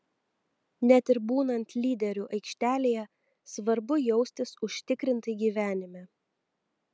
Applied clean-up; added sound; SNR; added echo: none; none; none; none.